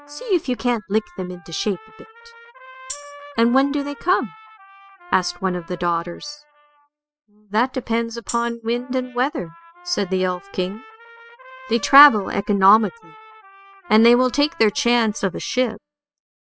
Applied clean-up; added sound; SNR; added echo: classical method spectral subtraction.